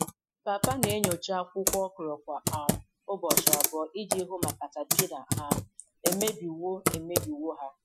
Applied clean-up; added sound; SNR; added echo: classical method Wiener filter.